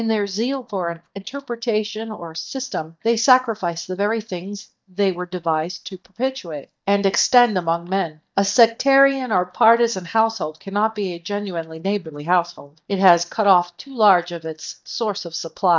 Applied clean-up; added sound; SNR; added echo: neural mask model DeepFilterNet 3.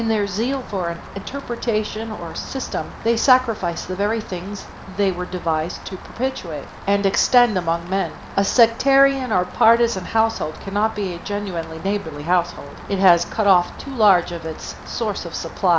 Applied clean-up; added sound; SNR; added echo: none; Rain; 15 dB; reverberation time 0.5 s.